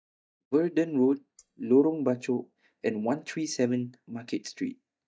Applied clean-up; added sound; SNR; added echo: neural mask model DeepFilterNet 3.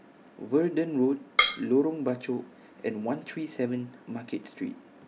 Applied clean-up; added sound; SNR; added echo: none; Drum kit; -2 dB; none.